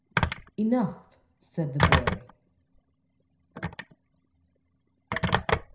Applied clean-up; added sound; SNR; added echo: none; Telephone; -4 dB; reverberation time 0.4 s.